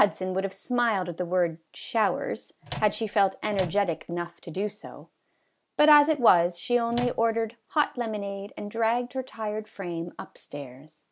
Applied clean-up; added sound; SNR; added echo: none; Microwave oven; 13 dB; none.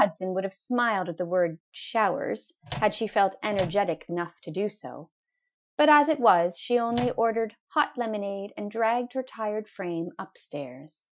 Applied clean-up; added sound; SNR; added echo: classical method Wiener filter.